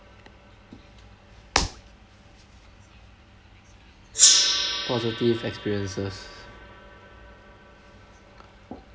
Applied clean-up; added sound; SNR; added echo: none; Gong; -4 dB; none.